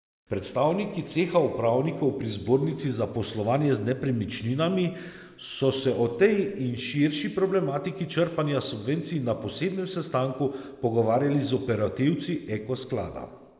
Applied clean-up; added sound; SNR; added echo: none; none; none; none.